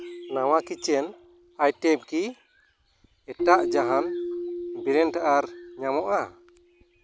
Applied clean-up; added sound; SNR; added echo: none; Keyboard (musical); 8 dB; none.